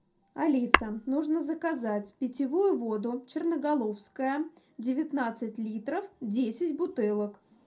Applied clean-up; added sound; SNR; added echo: none; Tap / Hammer; 2 dB; reverberation time 0.2 s.